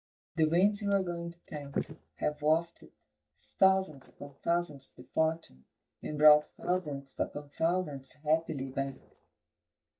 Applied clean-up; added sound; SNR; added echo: neural mask model DeepFilterNet 3.